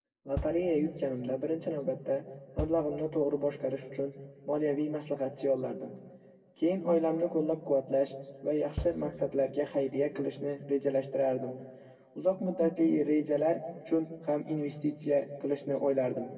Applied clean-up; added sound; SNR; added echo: none; Bass drum; 14 dB; reverberation time 1.3 s.